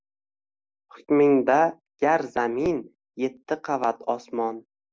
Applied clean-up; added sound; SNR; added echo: none; none; none; none.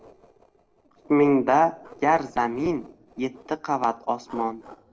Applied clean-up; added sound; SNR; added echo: neural separator model SepFormer DNS4.